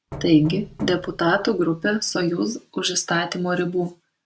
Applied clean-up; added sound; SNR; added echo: none; Knock; 18 dB; none.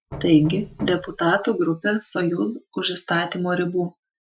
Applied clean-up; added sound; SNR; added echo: classical method Wiener filter.